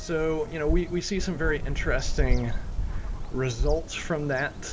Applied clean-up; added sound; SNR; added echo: none; Bird vocalization, bird call, bird song; -1 dB; none.